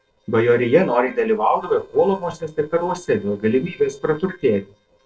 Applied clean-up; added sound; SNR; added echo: neural separator model SepFormer DNS4.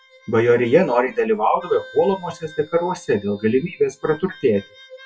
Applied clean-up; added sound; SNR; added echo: classical method WPE with log-MMSE.